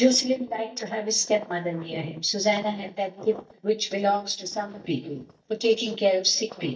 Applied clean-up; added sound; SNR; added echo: neural mask model DeepFilterNet 3.